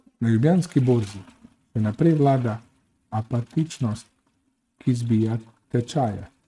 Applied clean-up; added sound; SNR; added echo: neural mask model RNNoise.